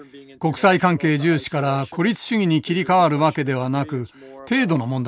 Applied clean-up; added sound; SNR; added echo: none; none; none; none.